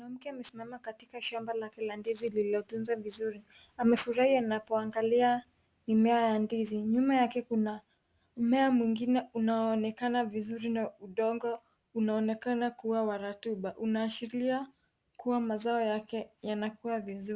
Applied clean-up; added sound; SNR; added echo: none; none; none; none.